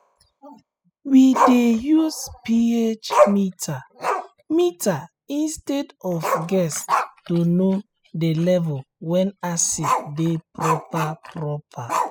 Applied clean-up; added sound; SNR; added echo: classical method spectral subtraction.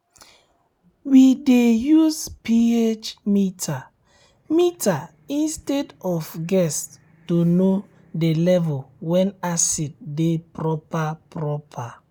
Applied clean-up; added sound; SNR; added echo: none; none; none; none.